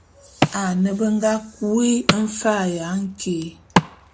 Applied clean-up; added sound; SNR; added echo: none; Wood; 4 dB; none.